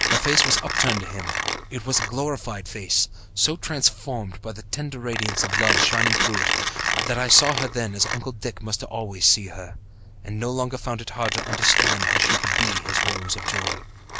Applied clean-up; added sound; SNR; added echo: none; Mechanisms; 0 dB; none.